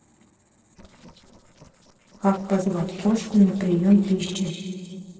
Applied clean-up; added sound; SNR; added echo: neural separator model SepFormer DNS4.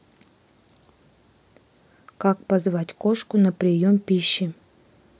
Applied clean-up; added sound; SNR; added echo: none; none; none; none.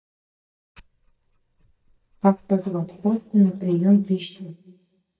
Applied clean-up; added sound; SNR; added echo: neural mask model DeepFilterNet 3.